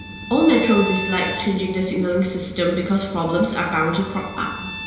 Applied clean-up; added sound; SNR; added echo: none; Bowed string instrument; 12 dB; reverberation time 1.4 s.